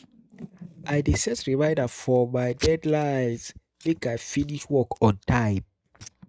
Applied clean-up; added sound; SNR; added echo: neural mask model RNNoise.